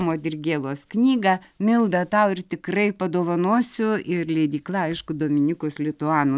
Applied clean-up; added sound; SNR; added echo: none; none; none; none.